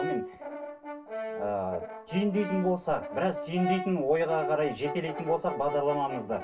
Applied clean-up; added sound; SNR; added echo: none; Brass instrument; 7 dB; reverberation time 0.1 s.